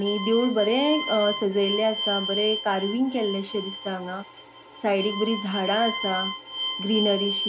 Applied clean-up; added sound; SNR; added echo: none; Bowed string instrument; 6 dB; none.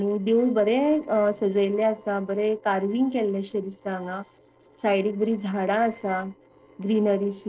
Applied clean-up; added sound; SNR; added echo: neural separator model SepFormer DNS4.